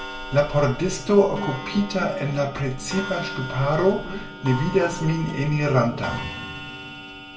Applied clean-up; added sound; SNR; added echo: none; Clock; 12 dB; reverberation time 1.7 s.